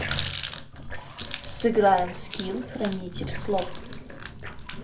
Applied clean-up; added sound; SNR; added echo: none; Water tap, faucet; 3 dB; reverberation time 0.2 s.